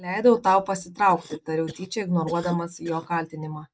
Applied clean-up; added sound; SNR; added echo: neural mask model Resemble Enhance denoiser.